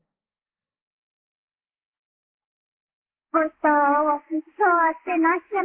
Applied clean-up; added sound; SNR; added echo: neural mask model Resemble Enhance denoiser.